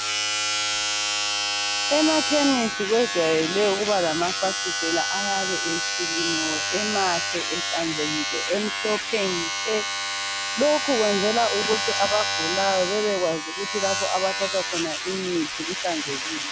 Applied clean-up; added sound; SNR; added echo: none; Domestic sounds, home sounds; 1 dB; none.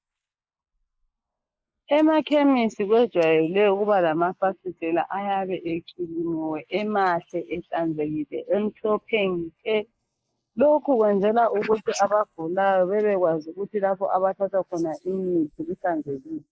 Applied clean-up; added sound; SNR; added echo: neural mask model Resemble Enhance denoiser.